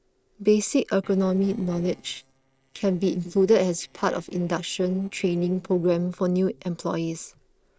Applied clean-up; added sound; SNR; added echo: neural separator model SepFormer DNS4.